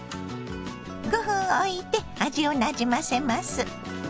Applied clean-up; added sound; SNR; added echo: none; none; none; none.